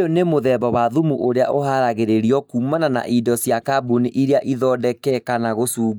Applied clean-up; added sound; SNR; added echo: neural mask model DeepFilterNet 3.